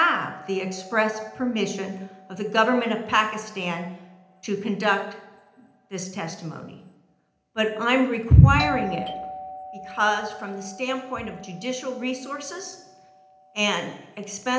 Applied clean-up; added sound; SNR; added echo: none; Doorbell; 16 dB; reverberation time 0.8 s.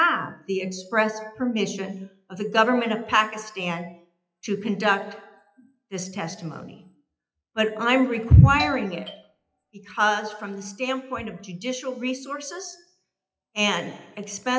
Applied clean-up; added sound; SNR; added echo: classical method WPE with log-MMSE.